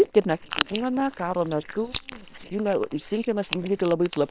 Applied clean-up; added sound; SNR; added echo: neural separator model SepFormer WHAM!.